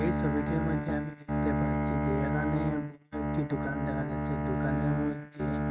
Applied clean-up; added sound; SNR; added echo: neural mask model RNNoise.